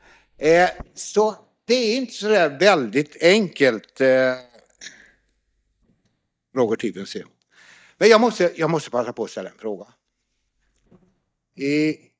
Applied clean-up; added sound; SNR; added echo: neural mask model DeepFilterNet 3.